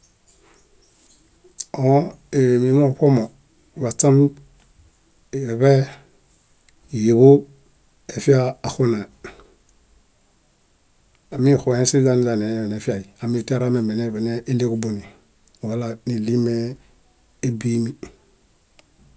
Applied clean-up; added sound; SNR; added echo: none; none; none; none.